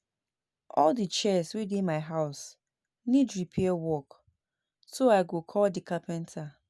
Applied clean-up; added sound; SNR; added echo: none; none; none; none.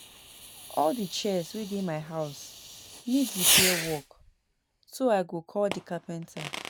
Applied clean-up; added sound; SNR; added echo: none; Fireworks; 1 dB; none.